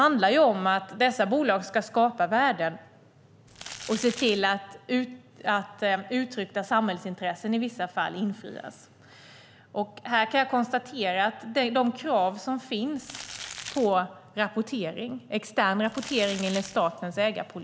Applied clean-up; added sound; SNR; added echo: none; Crumpling, crinkling; 13 dB; none.